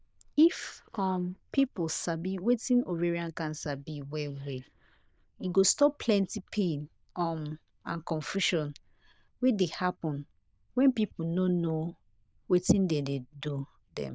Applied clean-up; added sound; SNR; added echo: neural diffusion model UNIVERSE++.